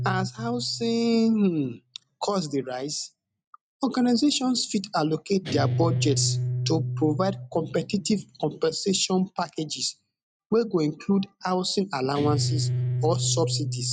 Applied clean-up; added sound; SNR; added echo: neural mask model RNNoise.